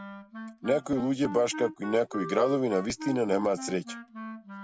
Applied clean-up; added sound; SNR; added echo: none; Wind instrument, woodwind instrument; 11 dB; none.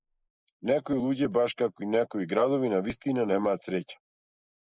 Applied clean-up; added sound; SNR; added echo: neural mask model Resemble Enhance denoiser.